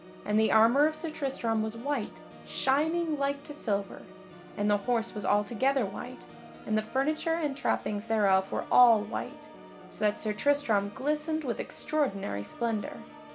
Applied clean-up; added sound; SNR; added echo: none; Organ; 18 dB; none.